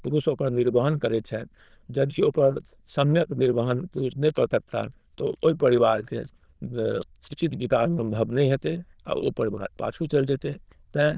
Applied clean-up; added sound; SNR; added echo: neural diffusion model UNIVERSE++.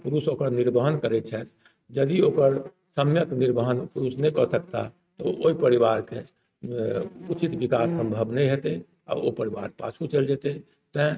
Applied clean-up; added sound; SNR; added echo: neural mask model RNNoise.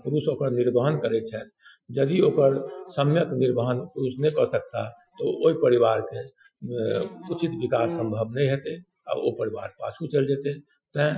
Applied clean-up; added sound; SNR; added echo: classical method Wiener filter.